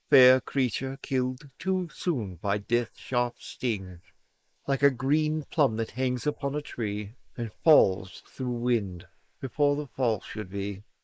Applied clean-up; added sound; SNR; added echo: neural mask model Resemble Enhance denoiser.